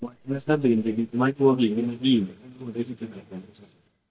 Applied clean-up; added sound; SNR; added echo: neural mask model DeepFilterNet 3.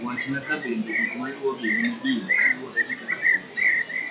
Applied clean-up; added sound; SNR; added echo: classical method WPE with log-MMSE.